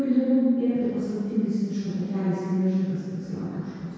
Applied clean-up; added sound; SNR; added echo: none; none; none; reverberation time 2.0 s.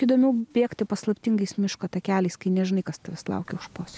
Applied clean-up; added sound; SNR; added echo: none; none; none; none.